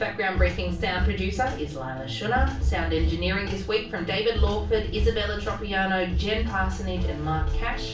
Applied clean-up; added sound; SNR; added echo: none; none; none; reverberation time 0.3 s.